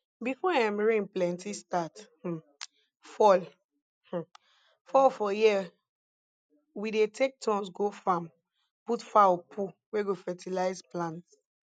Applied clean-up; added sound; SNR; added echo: none; none; none; none.